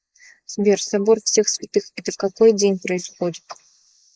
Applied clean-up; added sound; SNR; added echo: neural mask model Resemble Enhance denoiser.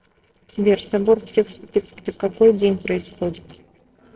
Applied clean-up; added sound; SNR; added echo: neural separator model SepFormer DNS4.